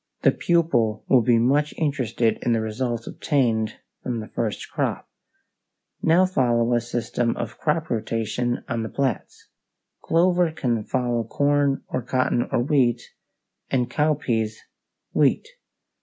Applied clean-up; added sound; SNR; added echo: none; none; none; none.